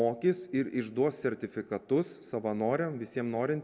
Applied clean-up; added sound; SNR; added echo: none; none; none; none.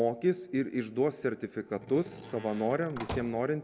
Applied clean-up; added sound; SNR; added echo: none; Slam; 13 dB; none.